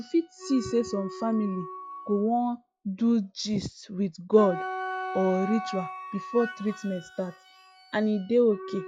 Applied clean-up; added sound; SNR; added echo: classical method log-MMSE.